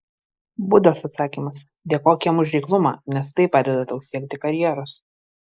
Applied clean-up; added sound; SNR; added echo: neural mask model Resemble Enhance denoiser.